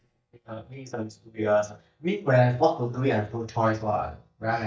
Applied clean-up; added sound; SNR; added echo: neural mask model DeepFilterNet 3.